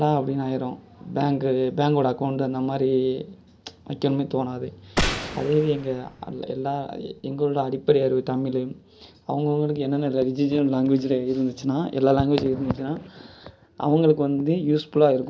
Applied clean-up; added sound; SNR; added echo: none; Gunshot, gunfire; 7 dB; none.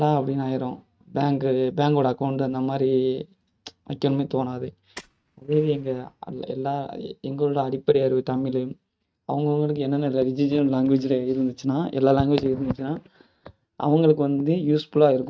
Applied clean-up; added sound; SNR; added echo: neural mask model RNNoise.